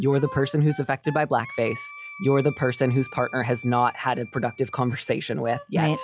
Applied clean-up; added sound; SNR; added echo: classical method log-MMSE.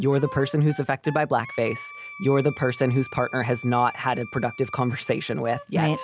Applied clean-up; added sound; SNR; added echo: none; Wind instrument, woodwind instrument; 16 dB; none.